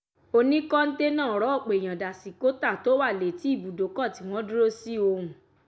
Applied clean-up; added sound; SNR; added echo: none; none; none; none.